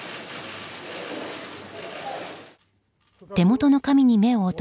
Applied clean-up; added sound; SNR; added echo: none; none; none; none.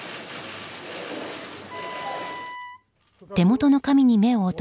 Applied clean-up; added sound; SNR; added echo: none; Wind instrument, woodwind instrument; 15 dB; none.